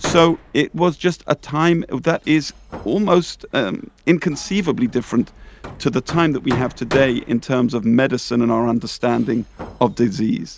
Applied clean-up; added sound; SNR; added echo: none; Hammer; 16 dB; none.